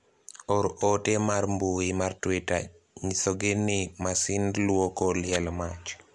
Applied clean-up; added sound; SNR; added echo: none; none; none; none.